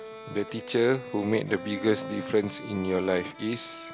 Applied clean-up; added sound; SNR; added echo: none; Bowed string instrument; 12 dB; none.